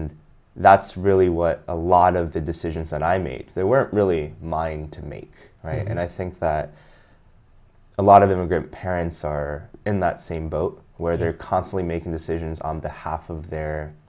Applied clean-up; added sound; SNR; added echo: none; none; none; none.